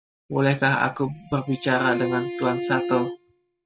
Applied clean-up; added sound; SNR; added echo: classical method spectral subtraction.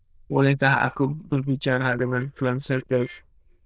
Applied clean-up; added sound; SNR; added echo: neural diffusion model UNIVERSE++.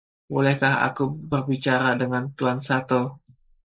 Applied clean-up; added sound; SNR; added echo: neural mask model Resemble Enhance denoiser.